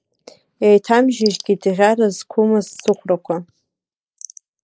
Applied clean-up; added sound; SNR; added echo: neural mask model Resemble Enhance denoiser.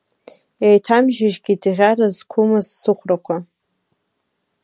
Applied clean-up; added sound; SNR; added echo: none; none; none; none.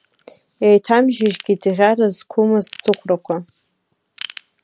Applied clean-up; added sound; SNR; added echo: none; Ratchet, pawl / Tools; 18 dB; none.